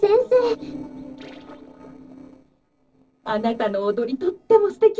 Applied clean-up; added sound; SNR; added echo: neural separator model SepFormer DNS4.